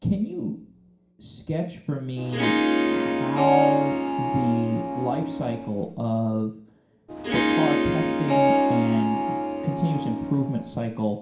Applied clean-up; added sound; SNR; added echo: none; Harp; -3 dB; reverberation time 0.5 s.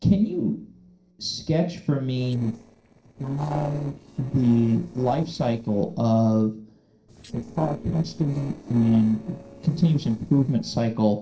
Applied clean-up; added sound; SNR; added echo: neural separator model SepFormer DNS4.